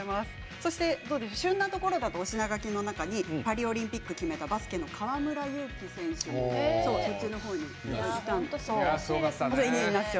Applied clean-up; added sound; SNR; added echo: none; none; none; none.